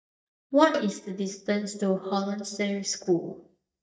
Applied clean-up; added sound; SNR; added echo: neural mask model DeepFilterNet 3.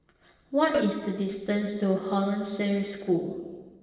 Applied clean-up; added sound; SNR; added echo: neural separator model SepFormer DNS4.